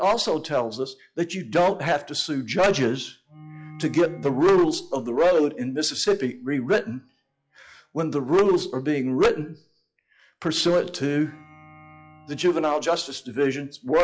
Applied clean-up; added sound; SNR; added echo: classical method log-MMSE.